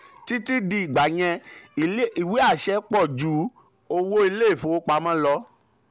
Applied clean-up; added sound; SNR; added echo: none; none; none; none.